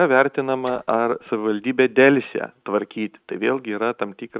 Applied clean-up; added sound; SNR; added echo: neural mask model RNNoise.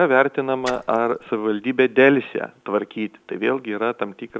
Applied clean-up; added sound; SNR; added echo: none; Splash, splatter; 18 dB; none.